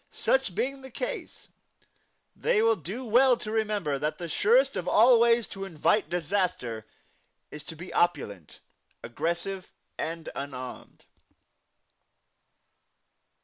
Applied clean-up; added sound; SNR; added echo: none; none; none; none.